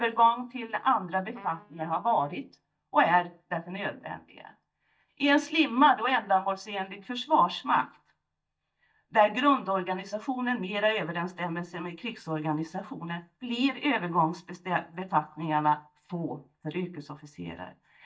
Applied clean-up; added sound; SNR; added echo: neural mask model DeepFilterNet 3.